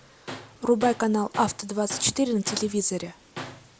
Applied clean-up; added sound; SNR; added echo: none; Tools; 15 dB; none.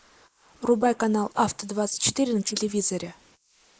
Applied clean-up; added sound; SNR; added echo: neural mask model Resemble Enhance denoiser.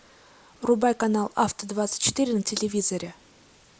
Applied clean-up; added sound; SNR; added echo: none; none; none; none.